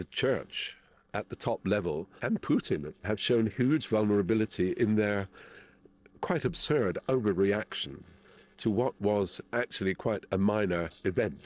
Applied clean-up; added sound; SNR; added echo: neural separator model SepFormer DNS4.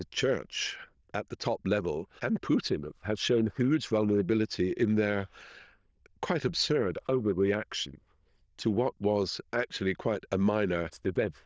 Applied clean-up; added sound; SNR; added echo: neural diffusion model UNIVERSE++.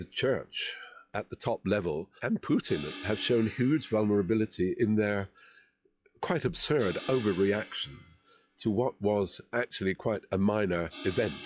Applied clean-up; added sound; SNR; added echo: classical method log-MMSE.